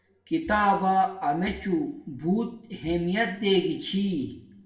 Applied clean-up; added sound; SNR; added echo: none; Marimba, xylophone / Wood; 18 dB; reverberation time 0.7 s.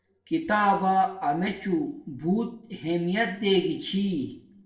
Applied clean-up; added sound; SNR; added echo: neural separator model SepFormer DNS4.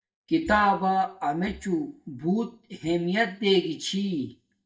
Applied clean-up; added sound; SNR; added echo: neural mask model DeepFilterNet 3.